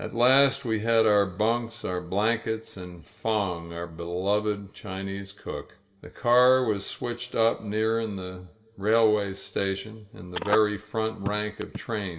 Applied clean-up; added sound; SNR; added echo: none; Telephone; 8 dB; reverberation time 1.1 s.